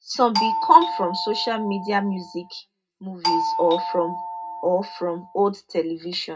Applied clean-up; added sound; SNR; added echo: none; Doorbell; 4 dB; reverberation time 0.2 s.